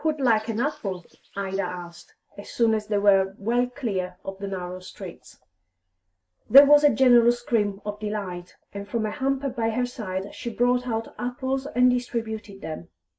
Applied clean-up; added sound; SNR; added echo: neural mask model Resemble Enhance denoiser.